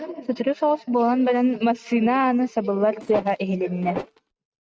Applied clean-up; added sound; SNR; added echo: neural mask model RNNoise.